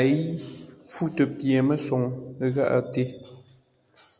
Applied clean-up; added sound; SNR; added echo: none; none; none; none.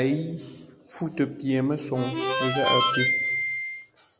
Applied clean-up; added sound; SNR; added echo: none; Harmonica; -2 dB; none.